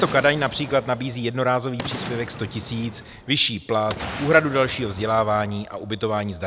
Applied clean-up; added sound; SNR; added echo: none; Boom; 13 dB; none.